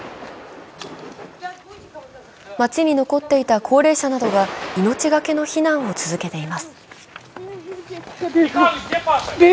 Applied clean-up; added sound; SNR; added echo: none; none; none; none.